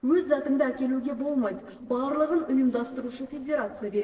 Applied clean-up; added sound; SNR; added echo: neural separator model SepFormer DNS4.